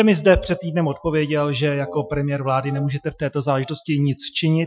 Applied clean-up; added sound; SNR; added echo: classical method Wiener filter.